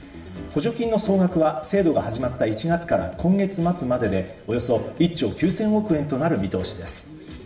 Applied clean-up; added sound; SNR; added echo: none; none; none; reverberation time 0.8 s.